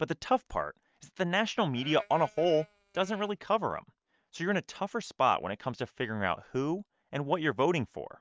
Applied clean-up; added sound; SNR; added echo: neural mask model RNNoise.